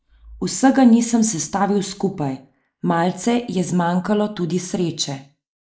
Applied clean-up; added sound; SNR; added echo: neural mask model Resemble Enhance denoiser.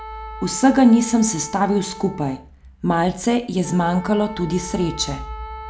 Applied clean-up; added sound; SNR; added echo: none; Wind instrument, woodwind instrument; 16 dB; none.